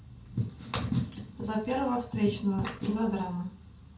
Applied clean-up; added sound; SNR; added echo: none; none; none; reverberation time 0.3 s.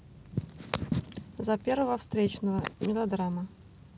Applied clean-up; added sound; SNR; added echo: none; none; none; none.